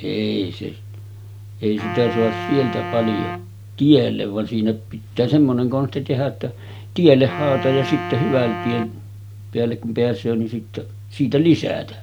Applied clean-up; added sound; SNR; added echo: none; Wind instrument, woodwind instrument; 11 dB; none.